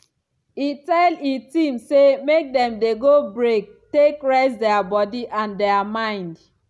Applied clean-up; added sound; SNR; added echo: none; none; none; none.